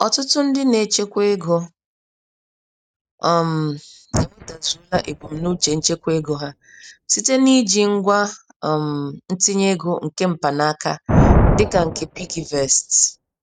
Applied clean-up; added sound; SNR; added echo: neural mask model RNNoise.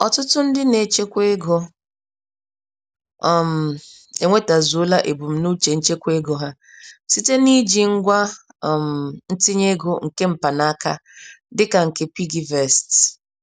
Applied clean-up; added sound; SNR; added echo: none; none; none; none.